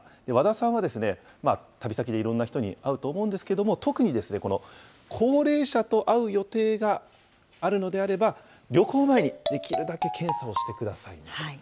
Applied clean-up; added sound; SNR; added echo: none; Marimba, xylophone; 5 dB; none.